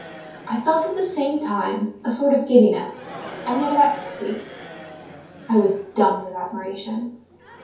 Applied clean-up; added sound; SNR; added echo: none; Crowd; 17 dB; reverberation time 0.6 s.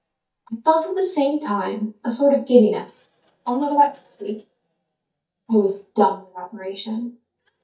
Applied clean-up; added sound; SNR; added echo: neural mask model DeepFilterNet 3.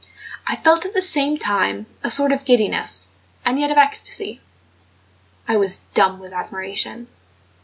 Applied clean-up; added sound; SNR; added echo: none; none; none; none.